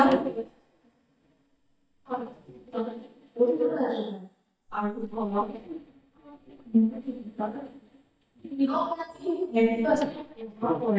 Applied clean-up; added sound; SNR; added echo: neural mask model DeepFilterNet 3.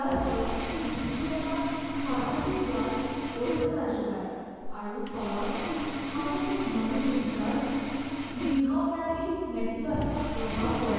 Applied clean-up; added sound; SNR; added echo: none; Sawing; 3 dB; reverberation time 2.1 s.